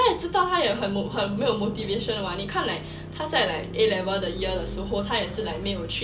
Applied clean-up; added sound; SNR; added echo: none; Motorcycle; 11 dB; reverberation time 0.2 s.